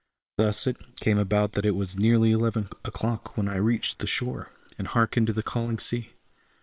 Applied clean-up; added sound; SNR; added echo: neural separator model SepFormer WHAM!.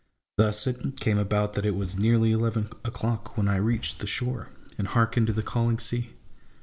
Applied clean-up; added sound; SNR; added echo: none; Boom; 19 dB; none.